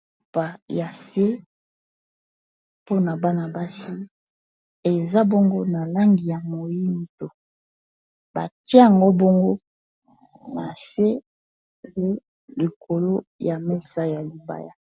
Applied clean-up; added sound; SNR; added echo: none; none; none; none.